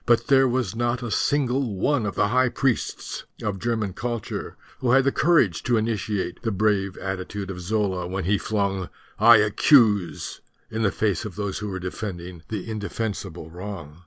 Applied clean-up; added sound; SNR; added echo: none; none; none; none.